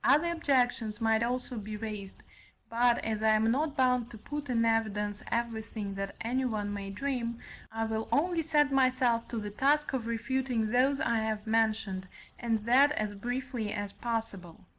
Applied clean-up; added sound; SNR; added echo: none; none; none; none.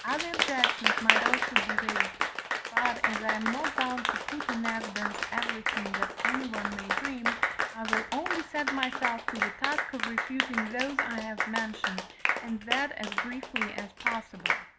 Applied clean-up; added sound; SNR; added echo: none; Applause; -4 dB; none.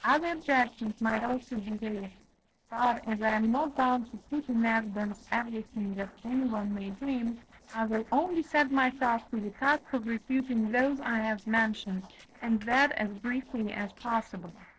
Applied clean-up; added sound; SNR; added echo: neural separator model SepFormer DNS4.